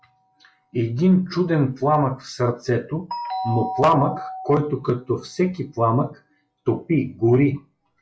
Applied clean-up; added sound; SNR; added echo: classical method log-MMSE.